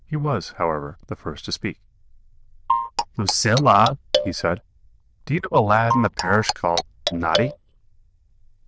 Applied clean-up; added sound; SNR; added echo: neural diffusion model UNIVERSE++.